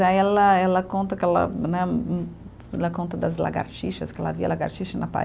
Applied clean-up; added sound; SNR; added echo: none; none; none; none.